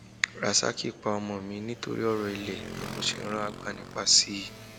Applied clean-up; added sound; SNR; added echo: none; Motorcycle; 13 dB; none.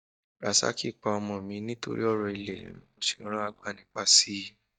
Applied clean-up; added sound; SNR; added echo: neural mask model DeepFilterNet 3.